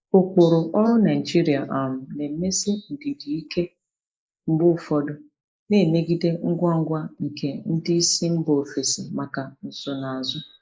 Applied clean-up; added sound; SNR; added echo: neural mask model Resemble Enhance denoiser.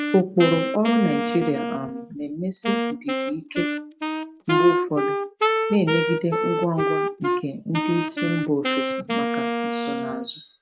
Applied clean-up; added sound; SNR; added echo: neural mask model RNNoise.